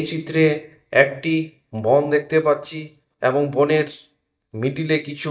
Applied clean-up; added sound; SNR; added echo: neural mask model DeepFilterNet 3.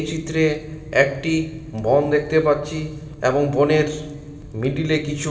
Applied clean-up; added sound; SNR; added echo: none; Fire; 19 dB; reverberation time 2.6 s.